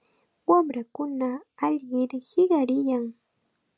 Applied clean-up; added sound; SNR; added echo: none; none; none; none.